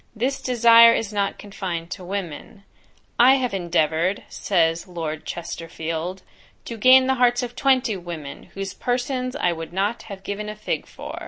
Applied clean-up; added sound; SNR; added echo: none; none; none; none.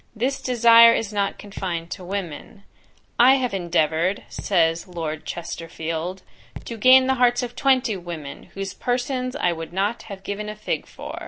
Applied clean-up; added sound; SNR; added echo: none; Raindrop / Drip; 16 dB; none.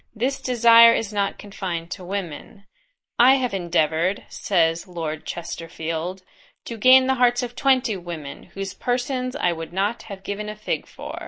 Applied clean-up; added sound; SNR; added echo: neural mask model Resemble Enhance denoiser.